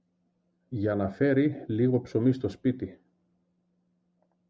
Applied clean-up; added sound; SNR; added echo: none; none; none; none.